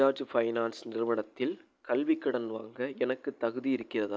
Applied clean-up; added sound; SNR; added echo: none; none; none; none.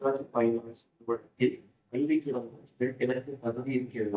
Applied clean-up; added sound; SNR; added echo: neural mask model DeepFilterNet 3.